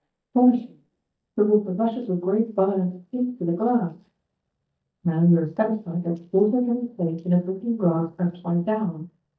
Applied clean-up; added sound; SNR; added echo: neural mask model DeepFilterNet 3.